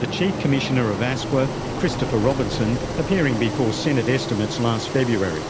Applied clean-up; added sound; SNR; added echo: none; Engine; 5 dB; none.